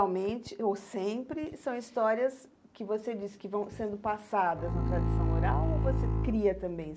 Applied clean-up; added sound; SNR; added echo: none; Bowed string instrument; -3 dB; none.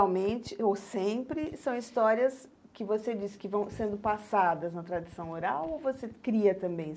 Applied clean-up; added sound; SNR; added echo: none; none; none; none.